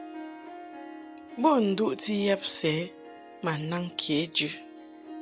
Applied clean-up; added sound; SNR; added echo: none; Harp; 15 dB; none.